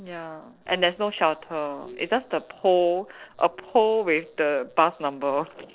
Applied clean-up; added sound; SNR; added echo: neural separator model SepFormer DNS4.